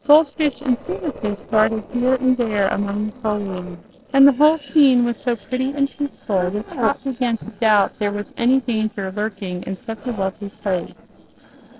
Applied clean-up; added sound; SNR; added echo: neural separator model SepFormer DNS4.